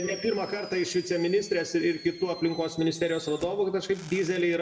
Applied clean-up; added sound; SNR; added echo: none; Fireworks; 18 dB; reverberation time 1.2 s.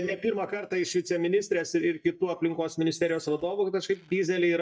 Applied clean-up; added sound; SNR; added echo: neural mask model DeepFilterNet 3.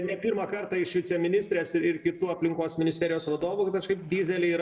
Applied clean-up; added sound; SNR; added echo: neural separator model SepFormer DNS4.